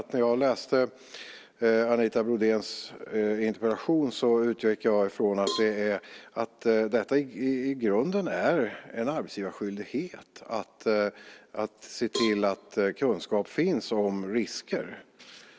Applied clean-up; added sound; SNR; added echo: none; Cowbell; 13 dB; none.